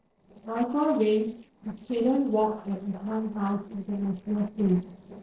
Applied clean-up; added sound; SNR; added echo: neural separator model SepFormer DNS4.